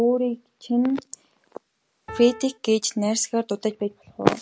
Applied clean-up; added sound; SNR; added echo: none; Piano; 13 dB; none.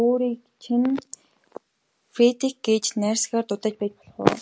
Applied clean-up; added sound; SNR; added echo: none; none; none; none.